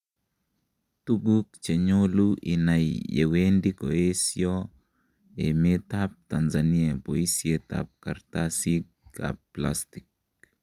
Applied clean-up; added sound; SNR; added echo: none; none; none; none.